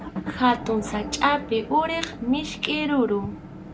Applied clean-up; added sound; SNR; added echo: none; Motor vehicle (road) / Engine; 11 dB; none.